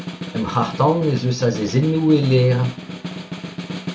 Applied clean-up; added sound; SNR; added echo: none; Snare drum; 11 dB; none.